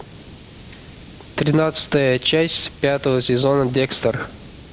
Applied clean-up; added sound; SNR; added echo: none; Hiss; 18 dB; none.